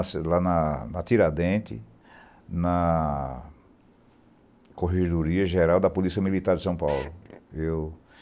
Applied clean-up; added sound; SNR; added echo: none; Drill; 15 dB; none.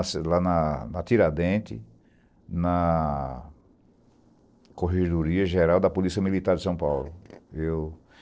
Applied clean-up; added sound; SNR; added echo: neural separator model SepFormer DNS4.